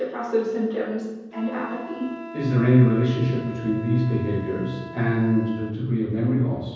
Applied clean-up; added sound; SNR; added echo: none; Wind instrument, woodwind instrument; 16 dB; reverberation time 1.1 s.